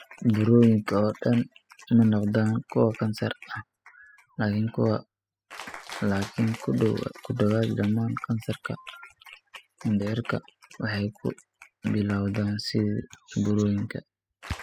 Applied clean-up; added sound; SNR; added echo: classical method spectral subtraction.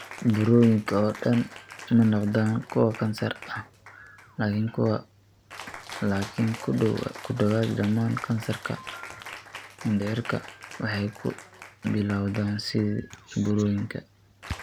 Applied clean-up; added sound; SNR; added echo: none; Cheering; 17 dB; none.